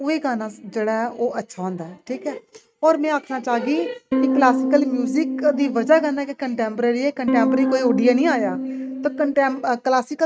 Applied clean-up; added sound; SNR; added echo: neural mask model RNNoise.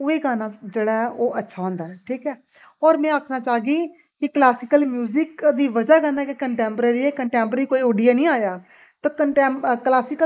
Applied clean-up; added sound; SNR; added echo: neural mask model Resemble Enhance denoiser.